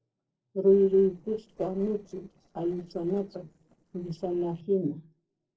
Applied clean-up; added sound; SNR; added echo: neural separator model SepFormer DNS4.